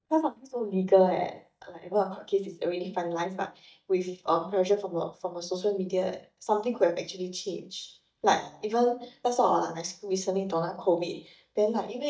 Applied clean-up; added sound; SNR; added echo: neural mask model DeepFilterNet 3.